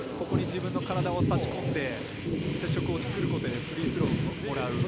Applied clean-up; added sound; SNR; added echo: none; Thunder; -4 dB; none.